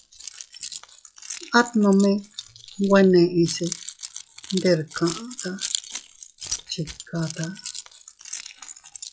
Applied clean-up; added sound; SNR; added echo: classical method log-MMSE.